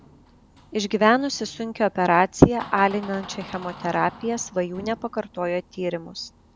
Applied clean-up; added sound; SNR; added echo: none; Door; 20 dB; none.